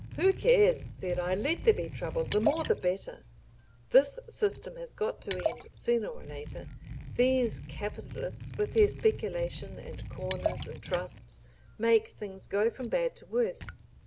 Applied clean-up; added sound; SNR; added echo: none; Liquid + Liquid; 10 dB; none.